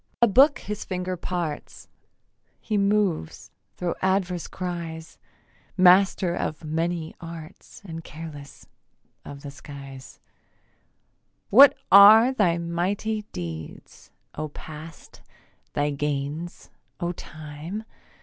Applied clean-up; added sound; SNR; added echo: none; none; none; none.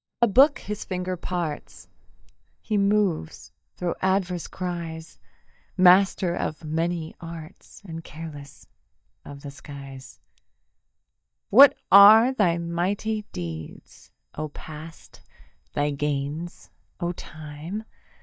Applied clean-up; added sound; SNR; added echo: neural mask model DeepFilterNet 3.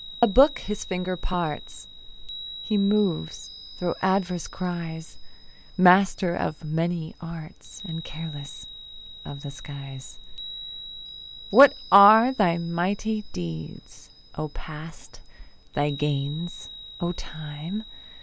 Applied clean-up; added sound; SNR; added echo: none; Chime; 15 dB; none.